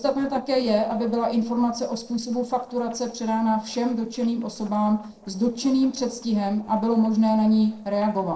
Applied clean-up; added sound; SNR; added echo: neural separator model SepFormer DNS4.